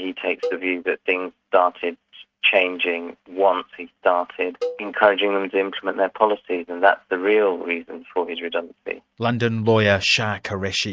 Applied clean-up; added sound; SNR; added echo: neural mask model RNNoise.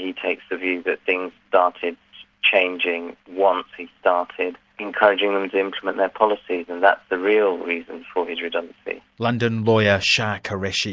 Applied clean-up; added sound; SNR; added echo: none; none; none; none.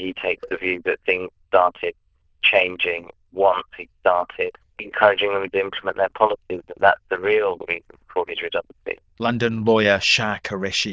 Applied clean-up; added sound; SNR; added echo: neural diffusion model UNIVERSE++.